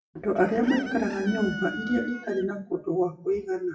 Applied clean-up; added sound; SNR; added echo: classical method WPE with log-MMSE.